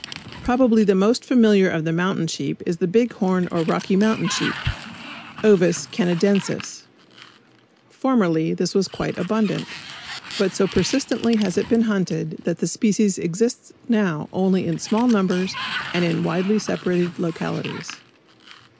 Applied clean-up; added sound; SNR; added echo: none; Sliding door; 16 dB; none.